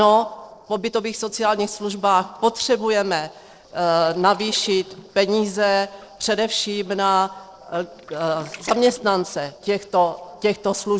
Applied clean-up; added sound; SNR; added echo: neural separator model SepFormer DNS4.